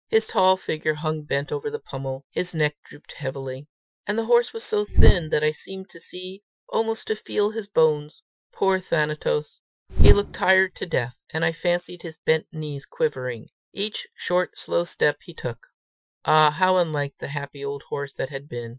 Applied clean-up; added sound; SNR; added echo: classical method Wiener filter.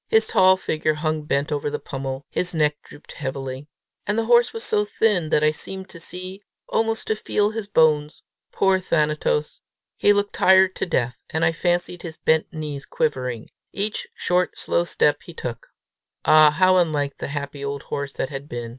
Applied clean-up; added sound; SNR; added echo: none; none; none; none.